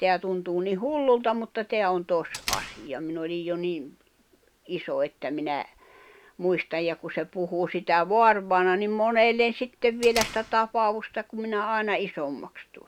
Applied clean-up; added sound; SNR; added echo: none; Door; 12 dB; none.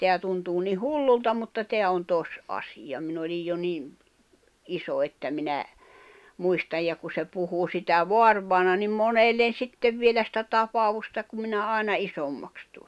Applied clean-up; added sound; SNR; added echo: none; none; none; none.